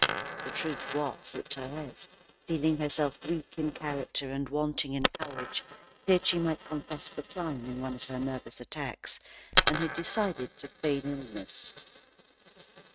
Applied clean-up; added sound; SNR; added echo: neural mask model RNNoise.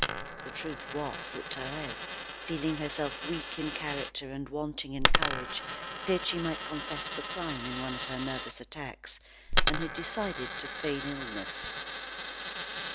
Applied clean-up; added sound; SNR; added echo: none; Coin (dropping); -3 dB; none.